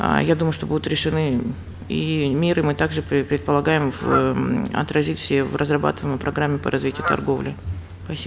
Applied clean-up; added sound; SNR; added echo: none; Fowl; 14 dB; none.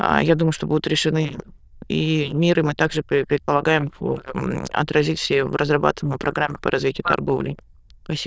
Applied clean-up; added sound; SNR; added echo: neural diffusion model UNIVERSE++.